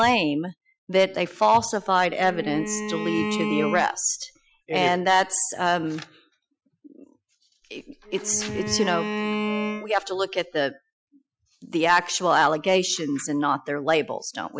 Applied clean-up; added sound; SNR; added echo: classical method Wiener filter.